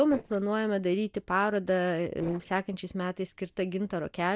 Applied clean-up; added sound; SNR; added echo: neural separator model SepFormer DNS4.